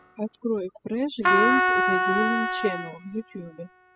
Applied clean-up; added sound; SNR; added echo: classical method spectral subtraction.